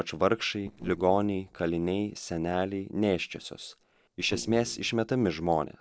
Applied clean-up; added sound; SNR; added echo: neural separator model SepFormer DNS4.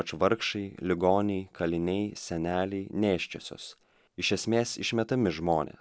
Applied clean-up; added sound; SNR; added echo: none; none; none; none.